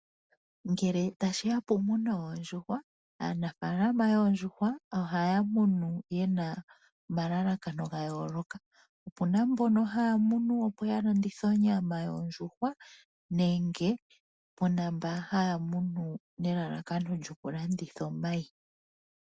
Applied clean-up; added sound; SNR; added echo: none; none; none; none.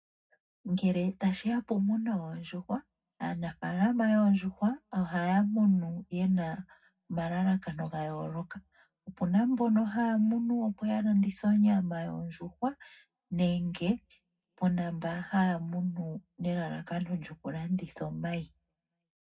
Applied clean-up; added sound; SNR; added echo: none; none; none; reverberation time 0.3 s.